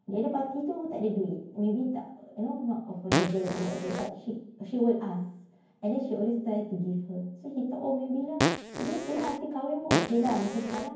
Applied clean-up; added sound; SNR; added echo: none; Fart; 0 dB; reverberation time 0.9 s.